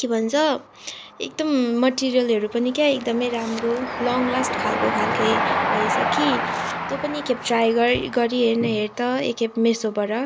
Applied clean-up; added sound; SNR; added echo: none; Train; 5 dB; none.